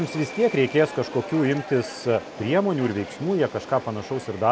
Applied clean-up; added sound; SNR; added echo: none; Subway, metro, underground; 13 dB; none.